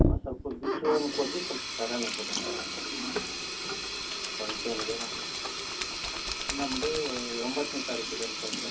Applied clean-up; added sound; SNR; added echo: none; Sink (filling or washing); -3 dB; reverberation time 0.3 s.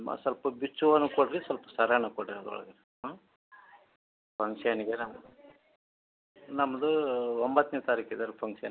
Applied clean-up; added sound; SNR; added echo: none; none; none; none.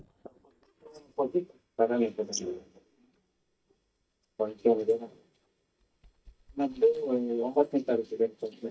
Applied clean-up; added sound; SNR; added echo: neural mask model DeepFilterNet 3.